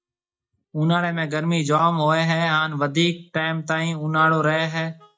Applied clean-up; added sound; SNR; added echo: neural mask model DeepFilterNet 3.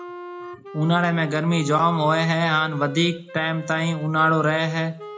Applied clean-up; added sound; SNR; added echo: none; Wind instrument, woodwind instrument; 15 dB; reverberation time 0.2 s.